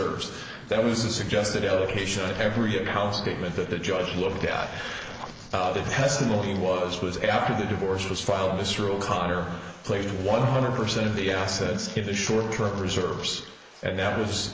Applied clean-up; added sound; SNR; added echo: neural mask model Resemble Enhance denoiser.